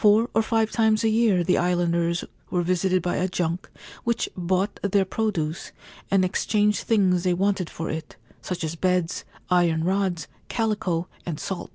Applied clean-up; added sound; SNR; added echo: none; none; none; none.